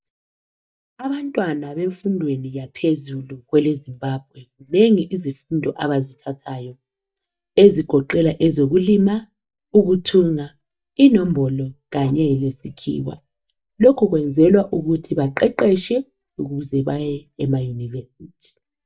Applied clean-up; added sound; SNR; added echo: neural mask model DeepFilterNet 3.